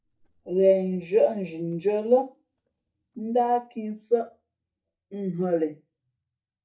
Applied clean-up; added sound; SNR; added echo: neural mask model DeepFilterNet 3.